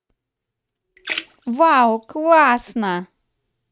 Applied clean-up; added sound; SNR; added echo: neural mask model RNNoise.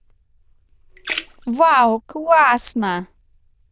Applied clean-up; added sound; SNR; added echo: neural diffusion model UNIVERSE++.